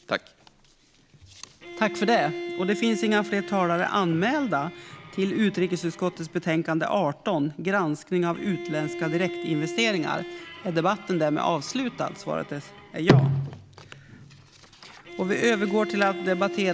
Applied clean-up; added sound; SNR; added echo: none; Bowed string instrument; 12 dB; none.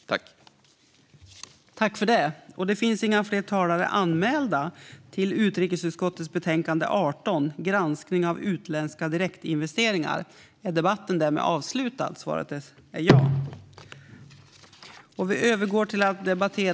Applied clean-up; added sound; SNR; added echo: none; none; none; none.